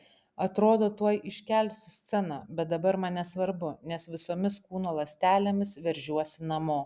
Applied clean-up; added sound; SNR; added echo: none; none; none; none.